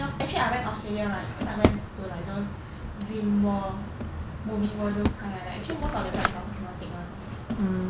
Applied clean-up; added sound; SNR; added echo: none; Drawer open or close; 4 dB; none.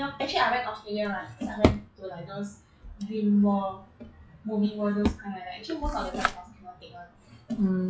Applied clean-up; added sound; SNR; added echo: classical method log-MMSE.